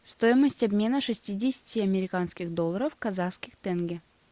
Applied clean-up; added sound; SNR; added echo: none; none; none; none.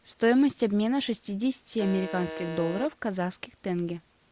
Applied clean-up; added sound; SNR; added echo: none; Alarm; 10 dB; none.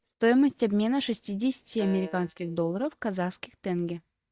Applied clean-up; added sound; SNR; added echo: neural mask model DeepFilterNet 3.